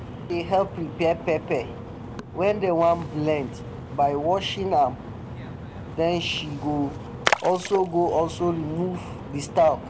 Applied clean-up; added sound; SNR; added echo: none; Splash, splatter; 9 dB; none.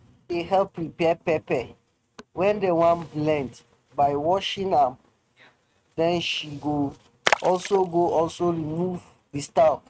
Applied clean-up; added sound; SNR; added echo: neural mask model RNNoise.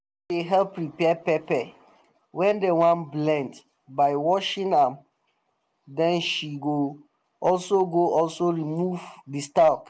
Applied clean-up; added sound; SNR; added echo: none; none; none; none.